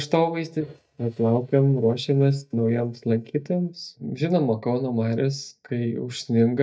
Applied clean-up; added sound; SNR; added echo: neural mask model DeepFilterNet 3.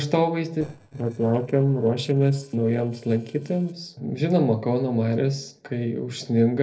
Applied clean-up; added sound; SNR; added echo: neural separator model SepFormer DNS4.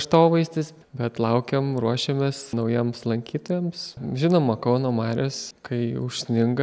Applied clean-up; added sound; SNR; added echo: none; none; none; none.